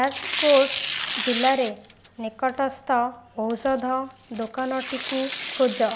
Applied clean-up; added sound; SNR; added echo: none; Tearing; 5 dB; none.